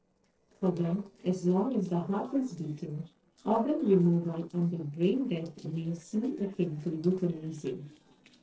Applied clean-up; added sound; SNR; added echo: neural separator model SepFormer DNS4.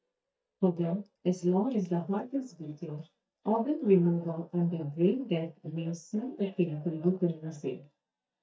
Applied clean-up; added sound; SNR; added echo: neural mask model DeepFilterNet 3.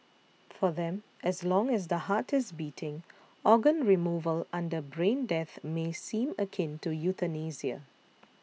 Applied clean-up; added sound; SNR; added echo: none; none; none; none.